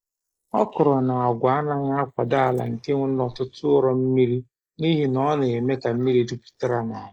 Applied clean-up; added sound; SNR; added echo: neural mask model Resemble Enhance denoiser.